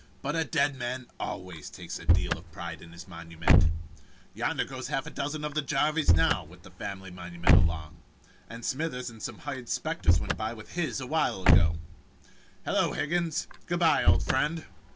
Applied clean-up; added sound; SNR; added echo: none; Slam / Car; -4 dB; none.